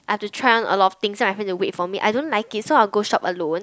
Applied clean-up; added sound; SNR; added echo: none; none; none; none.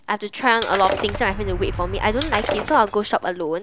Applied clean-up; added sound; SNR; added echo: none; Shatter + Motor vehicle (road); 6 dB; none.